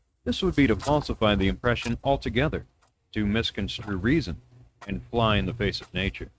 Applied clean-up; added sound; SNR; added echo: neural mask model RNNoise.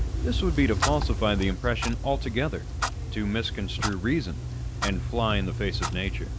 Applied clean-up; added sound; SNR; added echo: none; Clock; 0 dB; none.